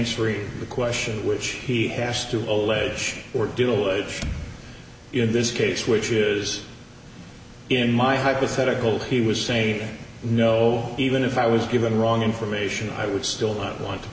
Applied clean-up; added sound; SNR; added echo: none; none; none; none.